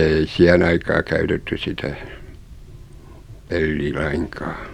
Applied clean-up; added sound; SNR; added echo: none; Wind; 20 dB; none.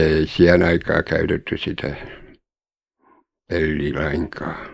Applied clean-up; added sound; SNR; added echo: neural mask model Resemble Enhance denoiser.